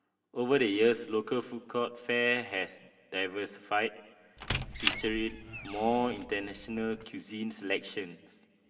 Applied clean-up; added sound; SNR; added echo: none; Squeak; 2 dB; reverberation time 1.7 s.